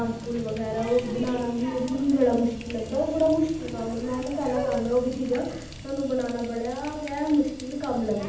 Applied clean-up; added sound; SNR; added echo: none; Water tap, faucet; 11 dB; reverberation time 0.8 s.